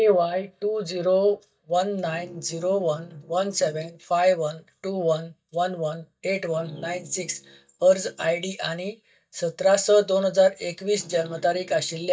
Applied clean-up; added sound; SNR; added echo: neural mask model DeepFilterNet 3.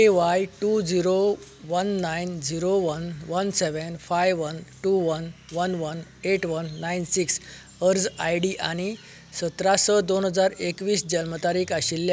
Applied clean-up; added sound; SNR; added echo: none; none; none; none.